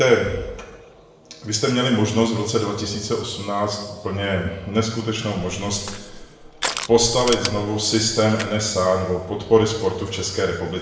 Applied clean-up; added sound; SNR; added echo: none; Crushing; 10 dB; reverberation time 0.9 s.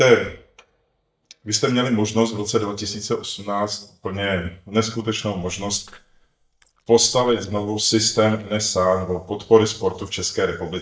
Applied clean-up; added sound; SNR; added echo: neural mask model DeepFilterNet 3.